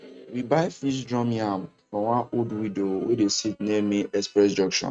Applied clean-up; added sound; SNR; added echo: neural mask model RNNoise.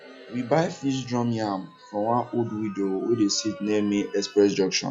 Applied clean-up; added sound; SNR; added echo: classical method log-MMSE.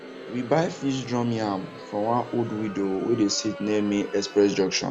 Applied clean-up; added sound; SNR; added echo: none; Crowd; 15 dB; none.